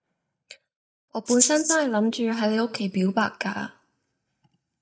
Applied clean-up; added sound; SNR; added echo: neural mask model DeepFilterNet 3.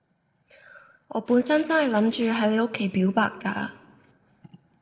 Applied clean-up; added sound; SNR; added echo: neural separator model SepFormer DNS4.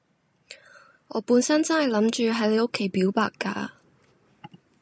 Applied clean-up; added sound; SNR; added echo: none; none; none; none.